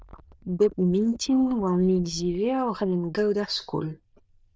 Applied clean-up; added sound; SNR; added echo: neural diffusion model UNIVERSE++.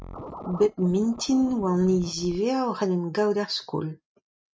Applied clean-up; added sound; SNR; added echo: neural mask model RNNoise.